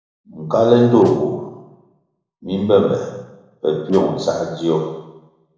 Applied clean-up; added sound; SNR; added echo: neural separator model SepFormer DNS4.